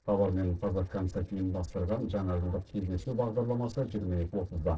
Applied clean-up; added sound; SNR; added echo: neural separator model SepFormer DNS4.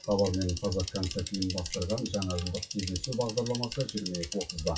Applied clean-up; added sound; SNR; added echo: classical method WPE with log-MMSE.